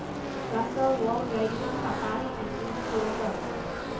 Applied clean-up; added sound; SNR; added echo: none; Car passing by / Race car, auto racing; 1 dB; reverberation time 0.7 s.